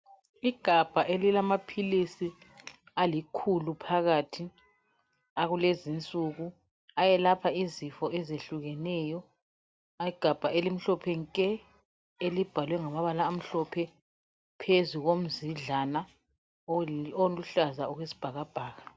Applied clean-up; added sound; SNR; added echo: none; none; none; none.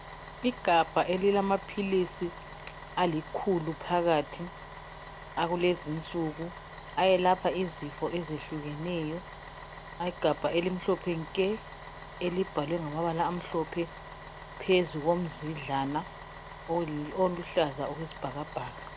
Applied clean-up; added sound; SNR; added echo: none; Bus; 14 dB; none.